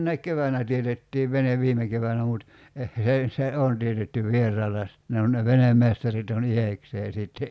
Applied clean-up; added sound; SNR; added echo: none; none; none; none.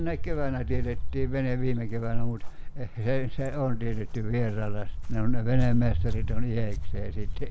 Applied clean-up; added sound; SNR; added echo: none; Walk, footsteps; -4 dB; none.